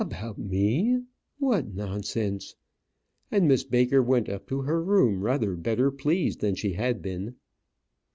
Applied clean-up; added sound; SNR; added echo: none; none; none; none.